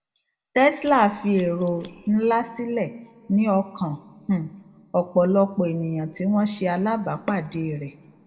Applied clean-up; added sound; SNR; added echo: none; Scissors; 18 dB; reverberation time 1.2 s.